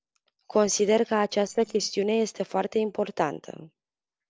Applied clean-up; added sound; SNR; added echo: neural separator model SepFormer DNS4.